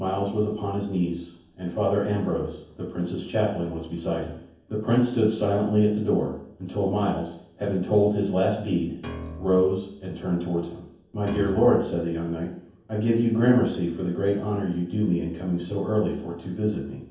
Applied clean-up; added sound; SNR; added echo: none; Piano; 14 dB; reverberation time 0.7 s.